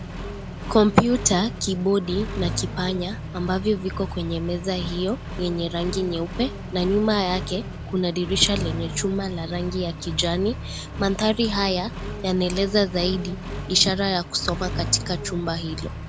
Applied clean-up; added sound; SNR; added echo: none; Accelerating, revving, vroom; 8 dB; none.